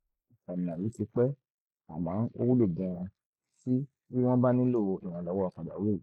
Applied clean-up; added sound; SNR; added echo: neural mask model Resemble Enhance denoiser.